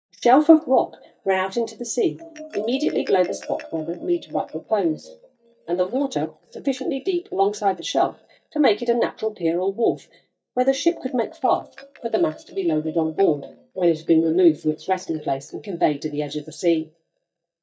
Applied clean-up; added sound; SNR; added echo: neural mask model DeepFilterNet 3.